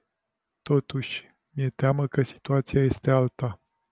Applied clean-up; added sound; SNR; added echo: none; none; none; none.